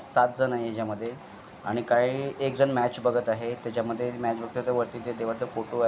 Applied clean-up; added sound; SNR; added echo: none; none; none; none.